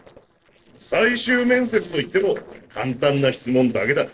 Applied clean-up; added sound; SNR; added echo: neural separator model SepFormer DNS4.